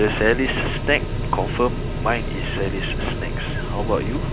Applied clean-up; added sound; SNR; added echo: none; Mechanical fan; 1 dB; none.